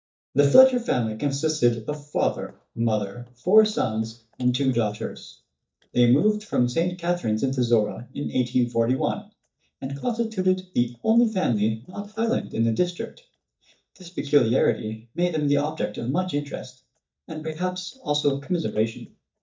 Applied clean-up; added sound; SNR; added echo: neural mask model DeepFilterNet 3.